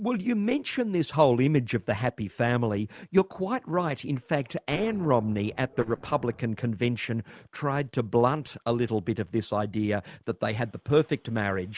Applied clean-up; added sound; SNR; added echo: neural separator model SepFormer DNS4.